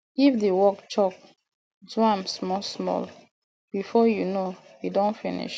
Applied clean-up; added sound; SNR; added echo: none; none; none; none.